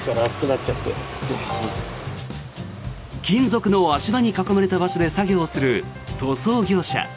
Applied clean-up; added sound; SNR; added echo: none; none; none; none.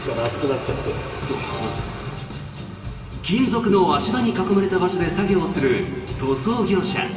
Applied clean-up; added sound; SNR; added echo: none; none; none; reverberation time 2.4 s.